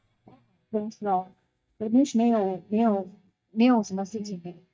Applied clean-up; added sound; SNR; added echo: neural mask model DeepFilterNet 3.